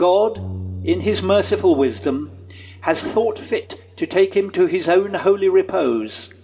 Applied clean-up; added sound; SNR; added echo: none; Bass guitar; 16 dB; reverberation time 1.1 s.